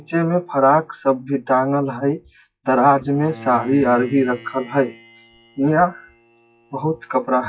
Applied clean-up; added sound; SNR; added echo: classical method WPE with log-MMSE.